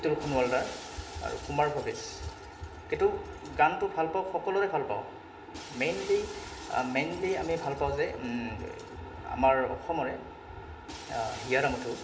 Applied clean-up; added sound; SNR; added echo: none; Shatter; 19 dB; reverberation time 0.5 s.